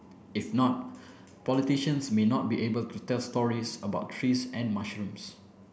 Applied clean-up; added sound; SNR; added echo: none; none; none; none.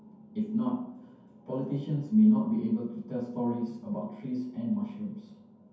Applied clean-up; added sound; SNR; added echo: none; none; none; reverberation time 0.6 s.